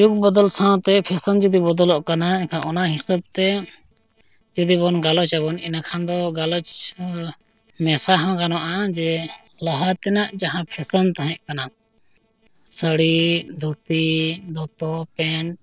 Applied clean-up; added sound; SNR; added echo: neural separator model SepFormer DNS4.